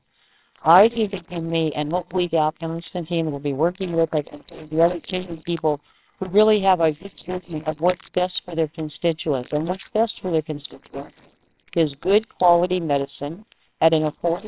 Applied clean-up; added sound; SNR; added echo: neural separator model SepFormer WHAMR!.